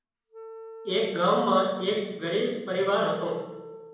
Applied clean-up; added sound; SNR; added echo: none; Wind instrument, woodwind instrument; 18 dB; reverberation time 0.9 s.